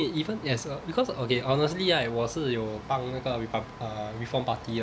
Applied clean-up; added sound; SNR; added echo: none; none; none; none.